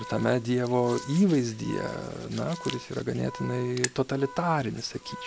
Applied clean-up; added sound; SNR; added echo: none; Hands + Organ; 13 dB; none.